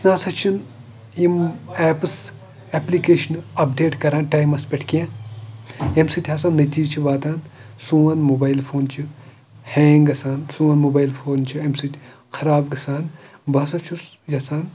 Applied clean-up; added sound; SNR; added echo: none; none; none; none.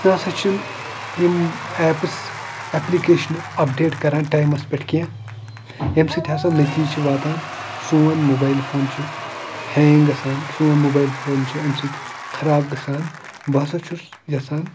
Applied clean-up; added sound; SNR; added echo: none; Applause / Crowd / Cheering; 12 dB; none.